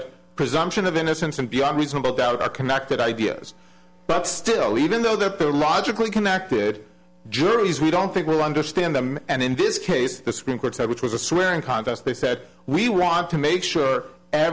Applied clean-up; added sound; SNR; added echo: none; none; none; none.